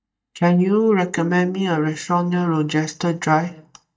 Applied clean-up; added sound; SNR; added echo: neural mask model DeepFilterNet 3.